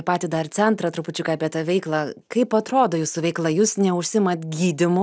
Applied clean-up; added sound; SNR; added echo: none; none; none; none.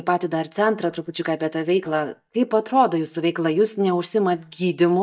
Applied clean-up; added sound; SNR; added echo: neural mask model DeepFilterNet 3.